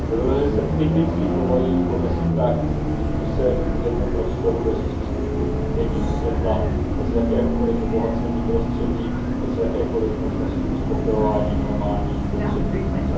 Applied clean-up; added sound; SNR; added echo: none; Bus; -4 dB; reverberation time 0.6 s.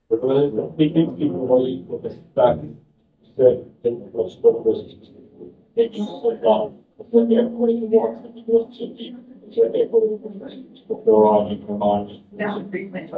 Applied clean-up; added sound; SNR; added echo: neural mask model DeepFilterNet 3.